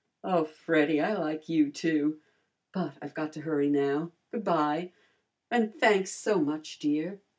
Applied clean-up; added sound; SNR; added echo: none; none; none; none.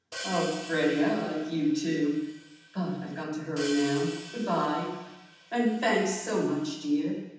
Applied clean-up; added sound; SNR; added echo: none; Hi-hat; 15 dB; reverberation time 1.1 s.